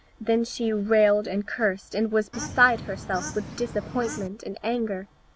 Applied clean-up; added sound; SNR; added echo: none; Bird / Fowl; 11 dB; none.